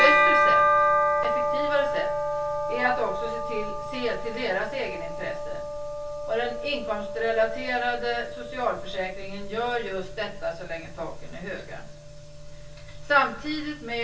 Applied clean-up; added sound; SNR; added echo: none; Bell; -2 dB; reverberation time 0.2 s.